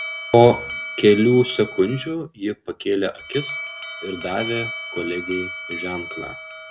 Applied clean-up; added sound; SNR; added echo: none; Alarm; 11 dB; none.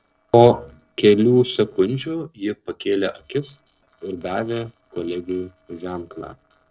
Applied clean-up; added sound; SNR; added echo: neural separator model SepFormer DNS4.